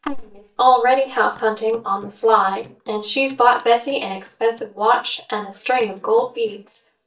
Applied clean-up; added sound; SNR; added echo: neural mask model DeepFilterNet 3.